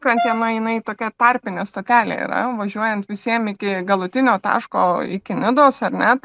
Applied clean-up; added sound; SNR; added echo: none; Brass instrument; 6 dB; none.